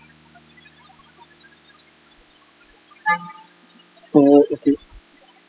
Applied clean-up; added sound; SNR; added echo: classical method spectral subtraction.